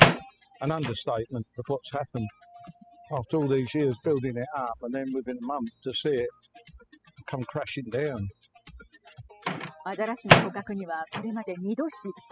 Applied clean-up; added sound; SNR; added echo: classical method spectral subtraction.